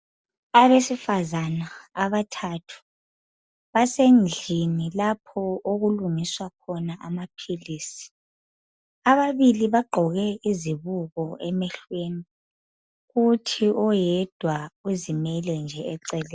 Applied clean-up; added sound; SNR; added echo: none; none; none; none.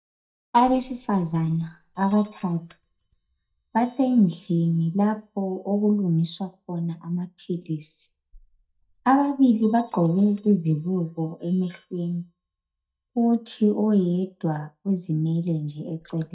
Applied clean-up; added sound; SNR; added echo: neural mask model DeepFilterNet 3.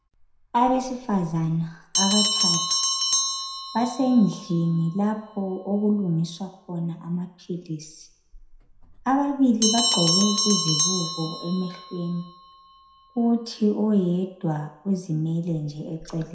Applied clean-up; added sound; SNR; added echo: none; Bell; 4 dB; reverberation time 0.6 s.